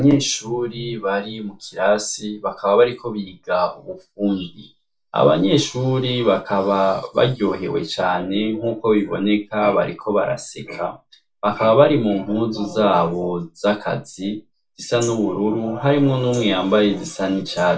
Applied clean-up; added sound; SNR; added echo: none; none; none; reverberation time 0.3 s.